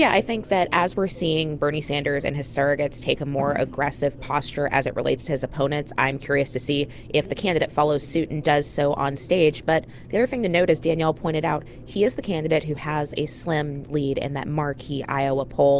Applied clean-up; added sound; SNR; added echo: none; none; none; none.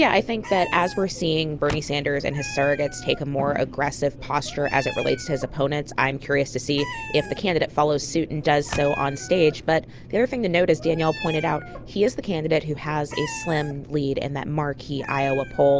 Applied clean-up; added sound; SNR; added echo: none; Car + Meow; 16 dB; none.